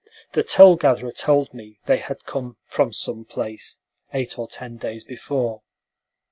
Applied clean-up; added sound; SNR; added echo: none; none; none; none.